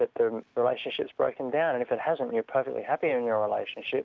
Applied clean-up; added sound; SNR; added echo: none; none; none; none.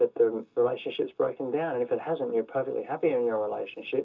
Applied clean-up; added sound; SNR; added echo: none; none; none; reverberation time 0.2 s.